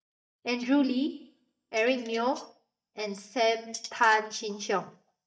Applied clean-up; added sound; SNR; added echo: neural mask model DeepFilterNet 3.